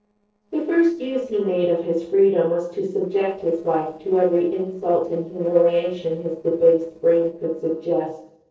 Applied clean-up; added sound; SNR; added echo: neural separator model SepFormer DNS4.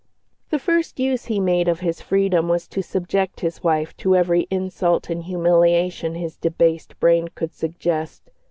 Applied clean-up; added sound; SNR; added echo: none; none; none; none.